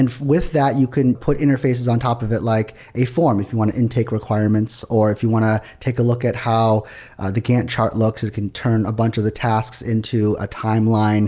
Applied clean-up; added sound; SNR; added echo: none; none; none; none.